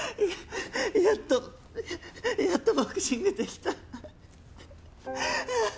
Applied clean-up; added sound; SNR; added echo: none; none; none; none.